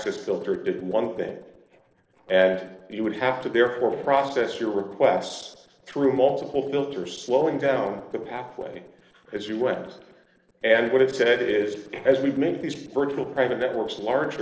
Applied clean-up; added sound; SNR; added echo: neural separator model SepFormer DNS4.